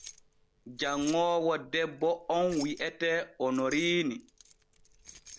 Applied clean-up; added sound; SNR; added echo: none; Keys jangling; 20 dB; none.